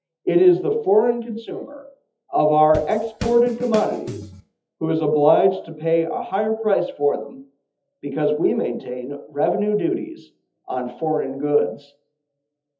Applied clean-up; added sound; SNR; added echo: classical method WPE with log-MMSE.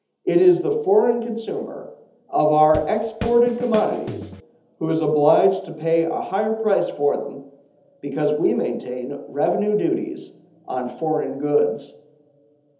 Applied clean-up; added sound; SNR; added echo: none; Drum kit; 10 dB; reverberation time 1.2 s.